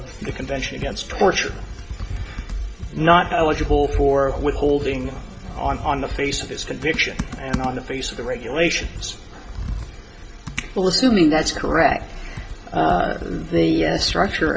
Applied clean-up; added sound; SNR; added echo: none; Computer keyboard; 12 dB; reverberation time 0.2 s.